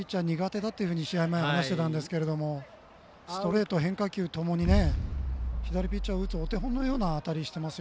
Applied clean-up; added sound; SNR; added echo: none; Explosion; 1 dB; none.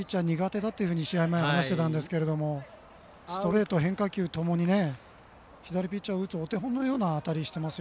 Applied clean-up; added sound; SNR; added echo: none; none; none; none.